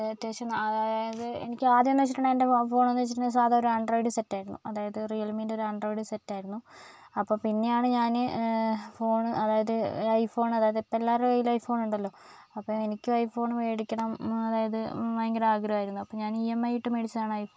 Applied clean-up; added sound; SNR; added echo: none; none; none; none.